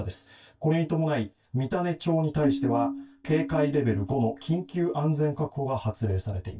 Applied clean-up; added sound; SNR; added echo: neural mask model DeepFilterNet 3.